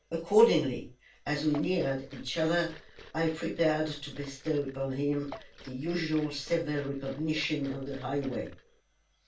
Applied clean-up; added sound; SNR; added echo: none; Liquid; 18 dB; reverberation time 0.2 s.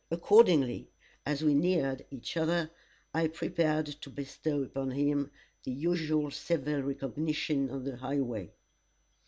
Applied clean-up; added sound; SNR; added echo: none; none; none; none.